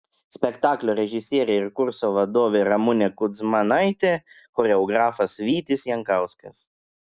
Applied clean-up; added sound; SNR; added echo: none; none; none; none.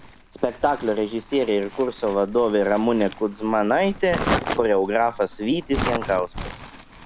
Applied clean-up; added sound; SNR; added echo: none; Crumpling, crinkling; 9 dB; none.